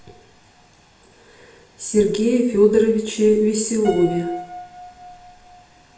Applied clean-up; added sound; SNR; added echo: none; Piano; 18 dB; reverberation time 0.6 s.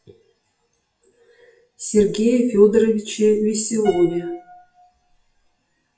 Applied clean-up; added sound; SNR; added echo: classical method WPE with log-MMSE.